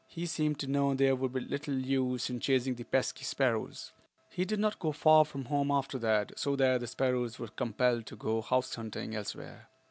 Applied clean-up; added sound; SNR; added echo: none; none; none; none.